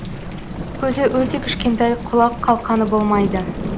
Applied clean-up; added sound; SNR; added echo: none; Thunder / Rain; 8 dB; none.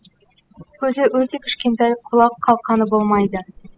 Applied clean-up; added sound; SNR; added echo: classical method spectral subtraction.